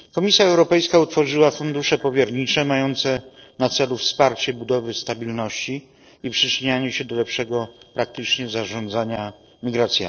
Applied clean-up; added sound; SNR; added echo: neural separator model SepFormer DNS4.